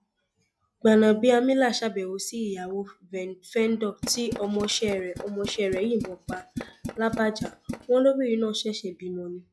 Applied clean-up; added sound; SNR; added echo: classical method log-MMSE.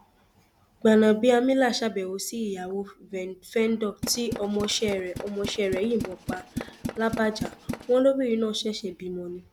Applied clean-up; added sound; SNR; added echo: none; Tools; 9 dB; none.